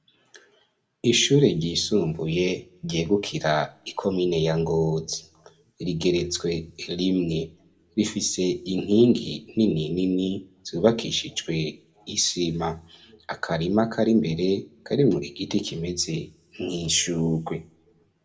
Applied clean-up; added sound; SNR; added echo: none; none; none; reverberation time 0.3 s.